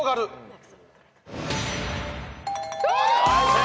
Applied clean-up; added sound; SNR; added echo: none; none; none; none.